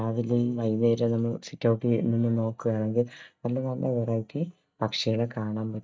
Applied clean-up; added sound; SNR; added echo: neural mask model DeepFilterNet 3.